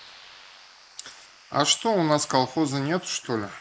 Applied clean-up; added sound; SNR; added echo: neural mask model Resemble Enhance denoiser.